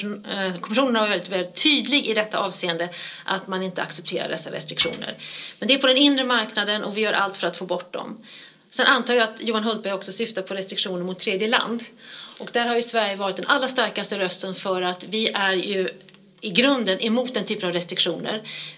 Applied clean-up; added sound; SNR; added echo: neural separator model SepFormer DNS4.